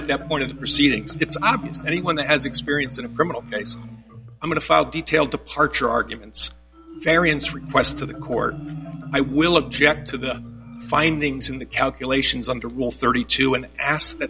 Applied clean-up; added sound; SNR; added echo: none; Marimba, xylophone; 15 dB; none.